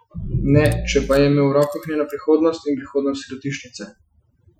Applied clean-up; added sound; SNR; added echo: classical method Wiener filter.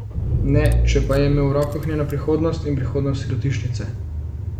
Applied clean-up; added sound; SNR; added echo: none; Engine / Car; 0 dB; none.